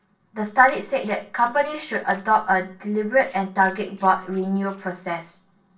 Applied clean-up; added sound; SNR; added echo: neural separator model SepFormer DNS4.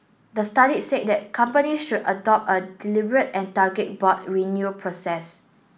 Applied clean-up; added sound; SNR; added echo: none; none; none; none.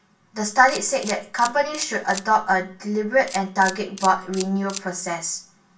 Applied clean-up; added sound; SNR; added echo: none; Camera; 16 dB; reverberation time 0.2 s.